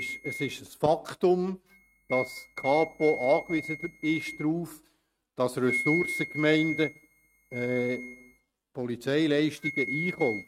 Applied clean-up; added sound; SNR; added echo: neural mask model RNNoise.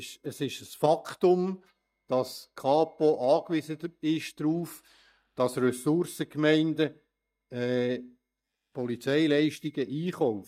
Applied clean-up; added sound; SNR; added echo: neural mask model DeepFilterNet 3.